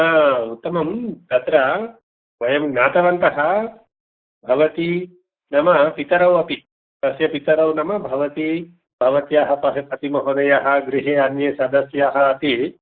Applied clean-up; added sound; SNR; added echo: neural mask model Resemble Enhance denoiser.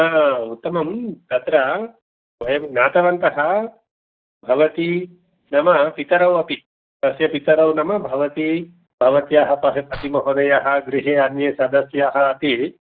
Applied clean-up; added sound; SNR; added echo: neural mask model DeepFilterNet 3.